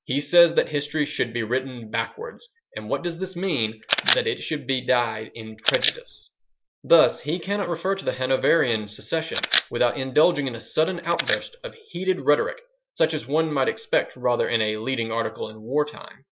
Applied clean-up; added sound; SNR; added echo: neural mask model Resemble Enhance denoiser.